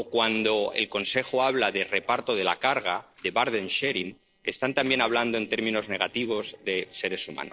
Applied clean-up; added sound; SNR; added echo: neural separator model SepFormer DNS4.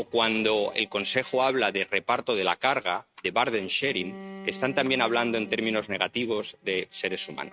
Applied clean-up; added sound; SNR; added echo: neural mask model RNNoise.